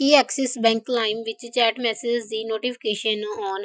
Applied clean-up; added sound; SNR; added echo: classical method Wiener filter.